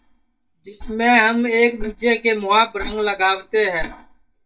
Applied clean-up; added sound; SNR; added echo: neural mask model DeepFilterNet 3.